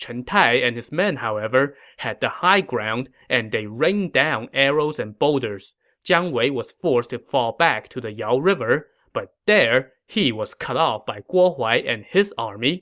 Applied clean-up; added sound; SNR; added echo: none; none; none; none.